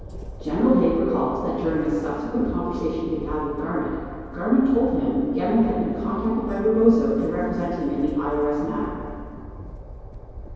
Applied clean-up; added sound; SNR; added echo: none; Train; 14 dB; reverberation time 2.2 s.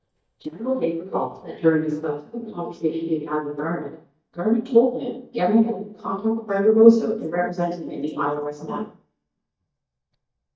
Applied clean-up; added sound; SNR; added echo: neural mask model DeepFilterNet 3.